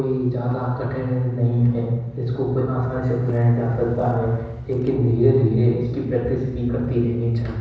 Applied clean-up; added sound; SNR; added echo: neural separator model SepFormer DNS4.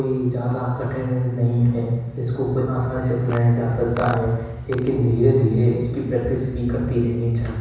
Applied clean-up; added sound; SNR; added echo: none; Fart; 15 dB; reverberation time 1.1 s.